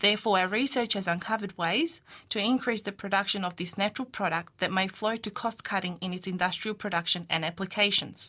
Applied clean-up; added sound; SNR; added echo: none; none; none; none.